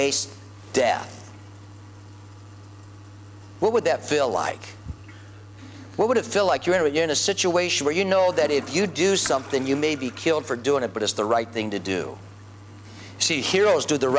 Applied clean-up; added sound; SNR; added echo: none; Toilet flush; 18 dB; none.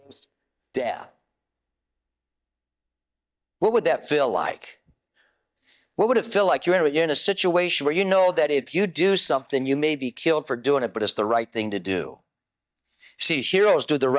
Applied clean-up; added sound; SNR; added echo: neural mask model DeepFilterNet 3.